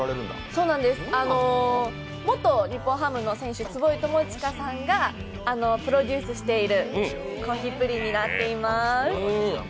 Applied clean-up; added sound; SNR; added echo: none; none; none; none.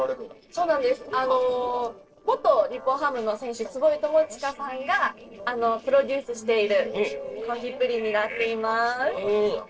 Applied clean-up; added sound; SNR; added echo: neural separator model SepFormer DNS4.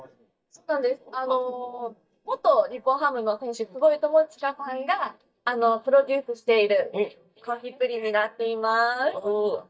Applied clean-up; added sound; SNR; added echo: neural mask model DeepFilterNet 3.